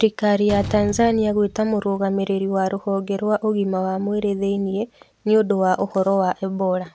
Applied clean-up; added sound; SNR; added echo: none; Slam; 16 dB; none.